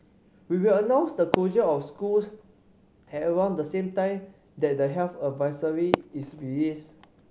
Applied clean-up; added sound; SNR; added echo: none; Fireworks; 11 dB; none.